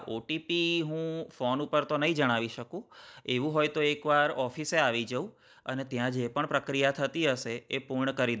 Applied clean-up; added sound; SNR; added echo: none; none; none; none.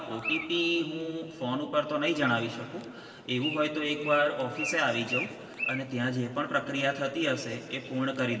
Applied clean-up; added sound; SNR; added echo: none; Bird; 11 dB; reverberation time 2.4 s.